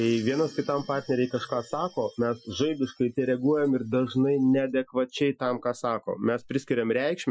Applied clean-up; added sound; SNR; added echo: classical method Wiener filter.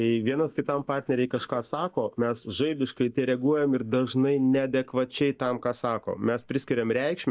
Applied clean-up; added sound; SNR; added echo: neural mask model DeepFilterNet 3.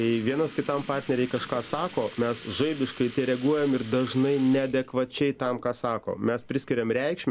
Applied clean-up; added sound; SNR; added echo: none; Sink (filling or washing) / Liquid; 16 dB; none.